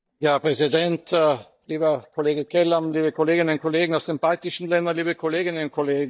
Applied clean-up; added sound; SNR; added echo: neural mask model DeepFilterNet 3.